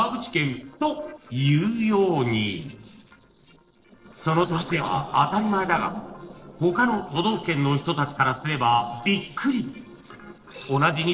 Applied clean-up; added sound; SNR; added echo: neural separator model SepFormer DNS4.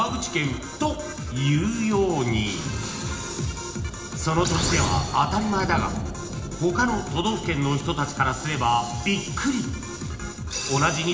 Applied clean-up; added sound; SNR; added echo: none; Thunder; 10 dB; reverberation time 0.8 s.